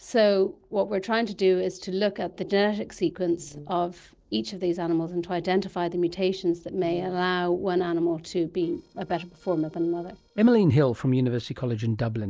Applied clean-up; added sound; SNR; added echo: neural separator model SepFormer DNS4.